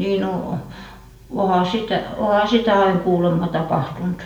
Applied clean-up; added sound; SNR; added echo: none; none; none; reverberation time 0.6 s.